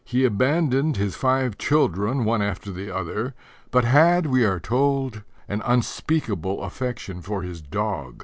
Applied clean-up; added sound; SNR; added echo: none; none; none; none.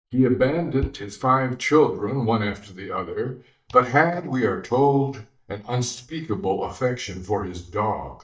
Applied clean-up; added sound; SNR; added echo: neural mask model DeepFilterNet 3.